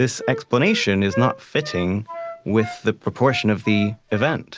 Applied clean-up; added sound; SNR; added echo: none; Wind instrument, woodwind instrument; 13 dB; none.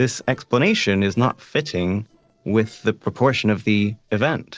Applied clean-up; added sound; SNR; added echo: neural separator model SepFormer DNS4.